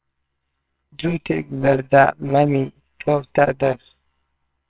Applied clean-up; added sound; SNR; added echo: neural separator model SepFormer WHAMR!.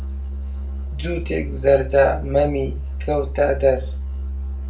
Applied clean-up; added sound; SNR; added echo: none; Musical instrument; 5 dB; reverberation time 0.3 s.